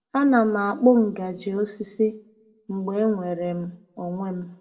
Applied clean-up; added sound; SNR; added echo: none; none; none; reverberation time 0.4 s.